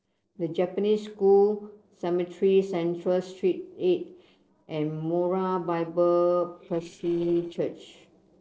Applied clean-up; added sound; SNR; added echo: neural separator model SepFormer DNS4.